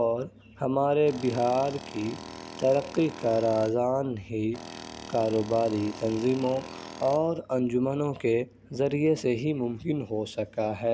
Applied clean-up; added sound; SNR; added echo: none; Tools; 15 dB; none.